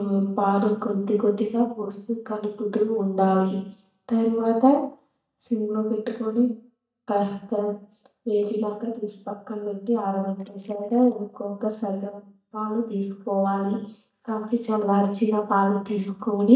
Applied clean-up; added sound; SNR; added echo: neural mask model DeepFilterNet 3.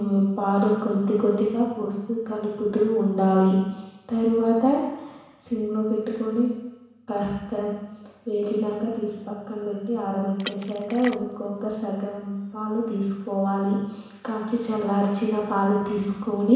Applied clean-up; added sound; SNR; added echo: none; Water / Splash, splatter; 17 dB; reverberation time 1.1 s.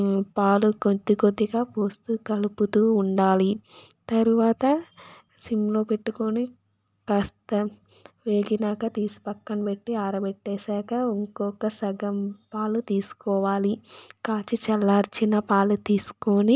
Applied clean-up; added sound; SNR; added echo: none; none; none; none.